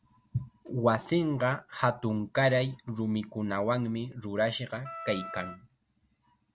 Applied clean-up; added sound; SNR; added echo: none; Wind instrument, woodwind instrument; 12 dB; none.